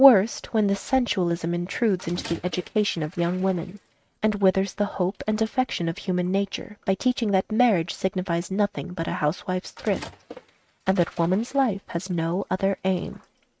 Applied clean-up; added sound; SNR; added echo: neural mask model RNNoise.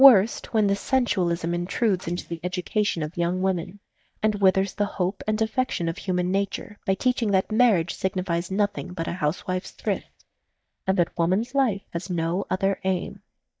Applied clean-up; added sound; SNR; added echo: neural mask model DeepFilterNet 3.